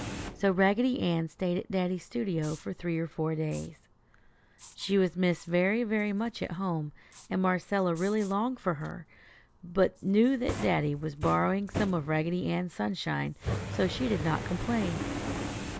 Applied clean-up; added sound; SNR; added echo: none; Fire; 11 dB; none.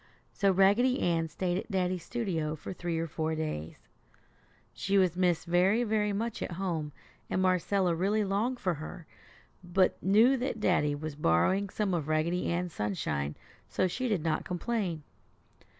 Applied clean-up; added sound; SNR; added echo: none; none; none; none.